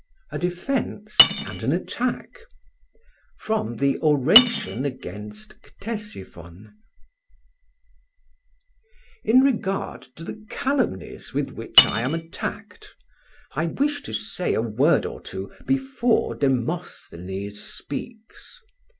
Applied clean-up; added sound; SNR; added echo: none; Cutlery, silverware; 1 dB; none.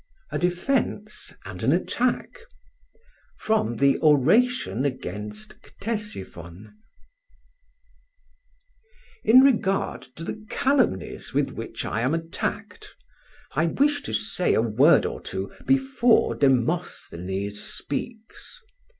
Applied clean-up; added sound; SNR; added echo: none; none; none; none.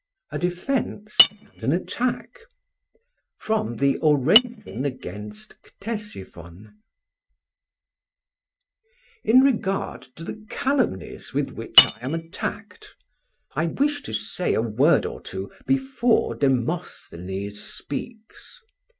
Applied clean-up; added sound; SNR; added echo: neural mask model RNNoise.